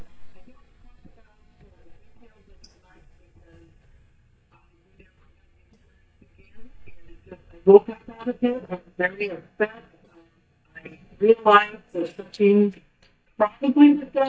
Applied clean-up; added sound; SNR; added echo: neural mask model DeepFilterNet 3.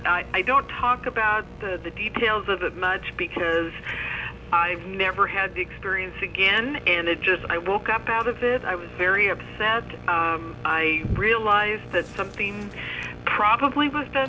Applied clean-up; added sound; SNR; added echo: none; none; none; none.